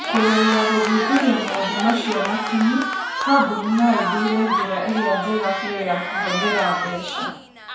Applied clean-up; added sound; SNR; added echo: none; Cheering; 3 dB; reverberation time 0.5 s.